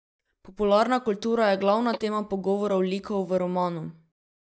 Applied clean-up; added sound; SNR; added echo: neural mask model DeepFilterNet 3.